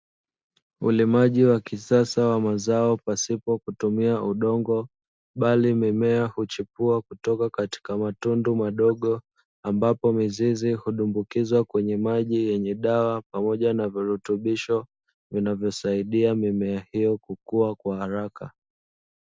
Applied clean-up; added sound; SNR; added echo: none; none; none; none.